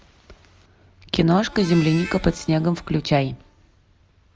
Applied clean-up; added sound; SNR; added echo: none; Harmonica; 18 dB; none.